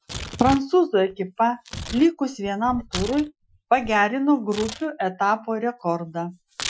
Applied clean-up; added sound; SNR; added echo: classical method Wiener filter.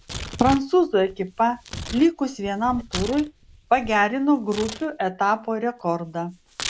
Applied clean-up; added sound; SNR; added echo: none; Tearing; 13 dB; none.